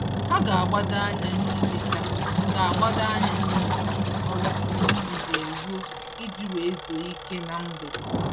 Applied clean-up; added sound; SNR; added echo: none; Engine; -3 dB; none.